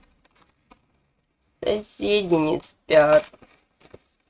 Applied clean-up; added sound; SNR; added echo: neural mask model RNNoise.